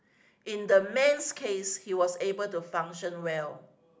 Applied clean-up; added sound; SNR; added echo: none; none; none; none.